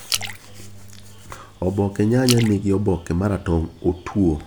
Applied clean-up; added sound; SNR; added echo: none; Splash, splatter; 12 dB; none.